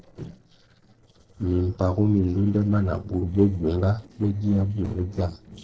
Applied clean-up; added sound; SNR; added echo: neural separator model SepFormer DNS4.